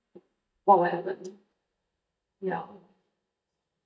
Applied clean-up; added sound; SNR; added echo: neural mask model DeepFilterNet 3.